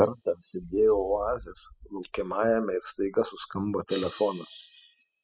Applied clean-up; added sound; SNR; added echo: classical method spectral subtraction.